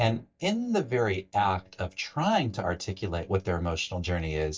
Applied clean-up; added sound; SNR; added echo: neural mask model DeepFilterNet 3.